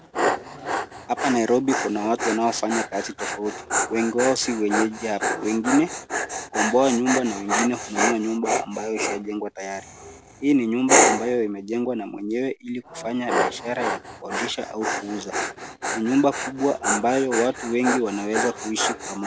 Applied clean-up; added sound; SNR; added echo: none; Dog; 2 dB; none.